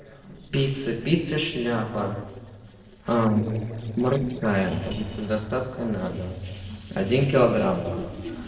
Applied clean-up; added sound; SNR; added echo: neural separator model SepFormer DNS4.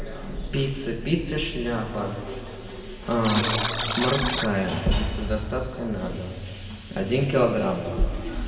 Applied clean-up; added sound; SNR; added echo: none; Alarm; 5 dB; reverberation time 2.1 s.